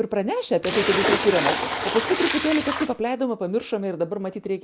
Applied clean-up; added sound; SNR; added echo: none; Splash, splatter; 1 dB; none.